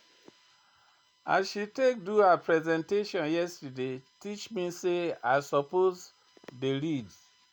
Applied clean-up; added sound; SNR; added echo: none; none; none; none.